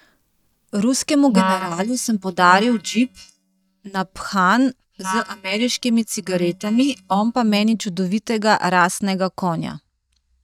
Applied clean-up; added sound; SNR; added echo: neural mask model DeepFilterNet 3.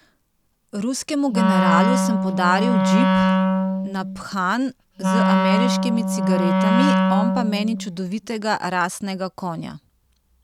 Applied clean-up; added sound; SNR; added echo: none; Wind instrument, woodwind instrument; -5 dB; none.